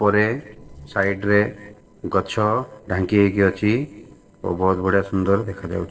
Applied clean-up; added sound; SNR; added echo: neural separator model SepFormer DNS4.